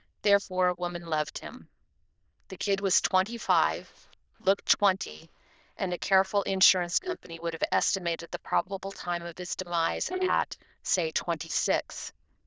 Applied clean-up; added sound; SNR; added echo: neural diffusion model UNIVERSE++.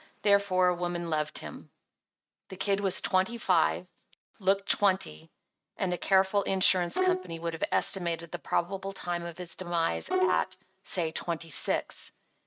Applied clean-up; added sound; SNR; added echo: neural mask model RNNoise.